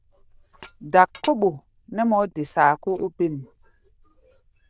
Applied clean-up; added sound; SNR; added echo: neural diffusion model UNIVERSE++.